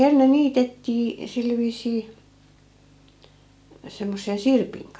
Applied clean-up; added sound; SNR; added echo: none; none; none; none.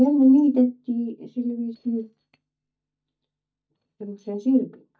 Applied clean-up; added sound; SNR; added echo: neural mask model DeepFilterNet 3.